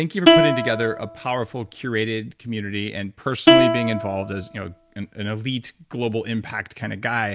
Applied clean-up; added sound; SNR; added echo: none; Plucked string instrument; -4 dB; none.